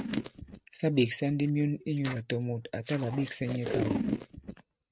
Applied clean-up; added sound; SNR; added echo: neural mask model RNNoise.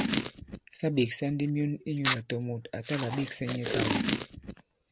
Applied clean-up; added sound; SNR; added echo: none; Packing tape, duct tape; 2 dB; none.